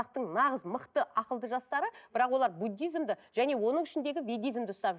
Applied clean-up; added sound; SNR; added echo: none; none; none; none.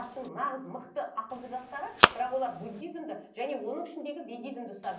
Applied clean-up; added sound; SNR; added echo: none; Telephone; -2 dB; reverberation time 0.6 s.